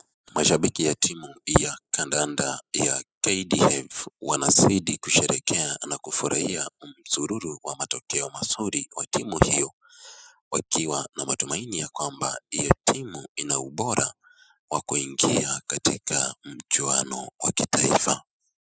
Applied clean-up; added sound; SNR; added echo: classical method spectral subtraction.